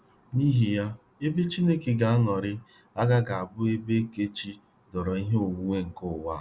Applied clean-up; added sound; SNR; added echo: none; none; none; none.